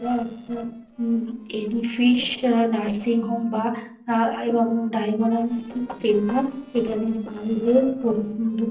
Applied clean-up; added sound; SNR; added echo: neural separator model SepFormer DNS4.